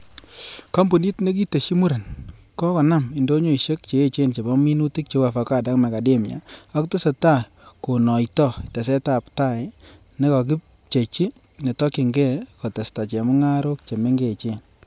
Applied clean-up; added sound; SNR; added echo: none; none; none; none.